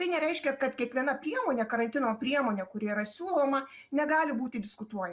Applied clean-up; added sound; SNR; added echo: none; none; none; none.